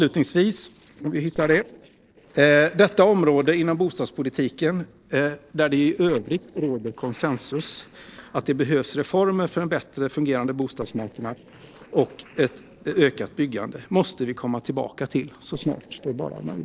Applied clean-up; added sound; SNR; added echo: neural separator model SepFormer DNS4.